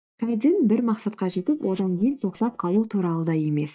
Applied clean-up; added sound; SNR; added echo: neural mask model DeepFilterNet 3.